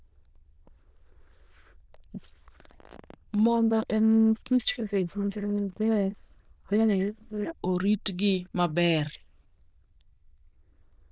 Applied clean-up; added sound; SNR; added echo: neural diffusion model UNIVERSE++.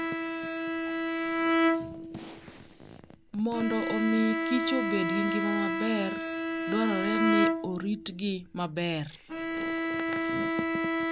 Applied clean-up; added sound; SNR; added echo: none; Bowed string instrument; -2 dB; none.